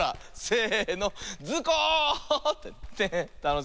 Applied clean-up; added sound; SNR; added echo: none; Walk, footsteps; 15 dB; none.